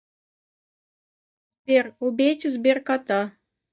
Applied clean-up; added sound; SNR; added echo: neural mask model DeepFilterNet 3.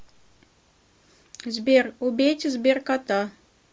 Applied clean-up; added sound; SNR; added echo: none; none; none; none.